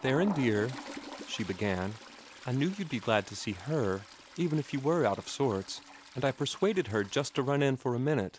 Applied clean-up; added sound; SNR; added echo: none; Toilet flush; 16 dB; none.